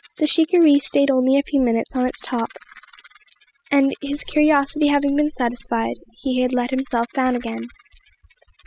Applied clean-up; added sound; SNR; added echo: classical method spectral subtraction.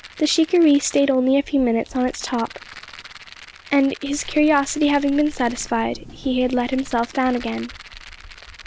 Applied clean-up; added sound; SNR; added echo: none; Walk, footsteps + Rattle; 19 dB; none.